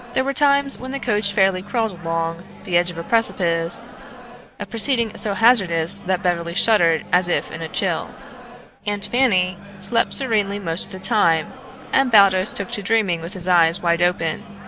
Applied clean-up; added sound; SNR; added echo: none; Microwave oven; 17 dB; none.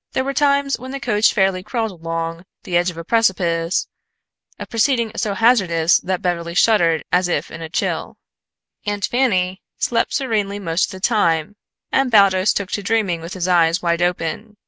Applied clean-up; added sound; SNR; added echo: none; none; none; none.